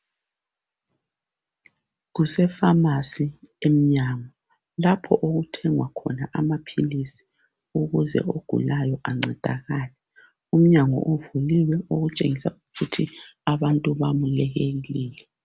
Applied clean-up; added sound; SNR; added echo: none; none; none; none.